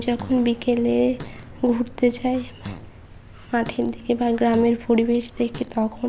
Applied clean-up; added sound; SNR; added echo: none; Fart; 19 dB; none.